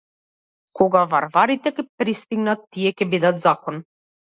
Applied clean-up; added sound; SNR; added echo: none; none; none; none.